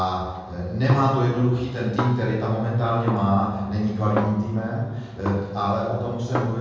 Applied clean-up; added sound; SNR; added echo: none; Snare drum; 12 dB; reverberation time 1.3 s.